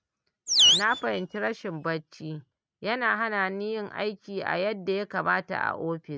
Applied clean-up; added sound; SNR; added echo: neural mask model RNNoise.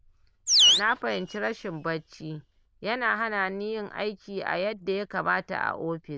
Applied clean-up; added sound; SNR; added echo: neural diffusion model UNIVERSE++.